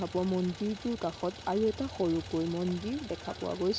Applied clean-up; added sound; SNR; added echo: none; Idling; 13 dB; none.